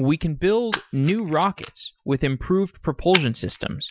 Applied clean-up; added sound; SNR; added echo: classical method Wiener filter.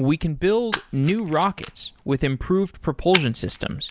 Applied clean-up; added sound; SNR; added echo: none; Splash, splatter; 12 dB; none.